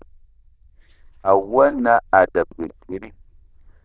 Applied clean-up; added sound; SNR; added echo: neural diffusion model UNIVERSE++.